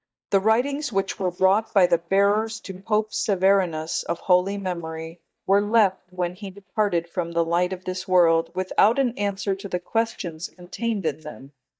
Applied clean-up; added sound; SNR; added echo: neural mask model DeepFilterNet 3.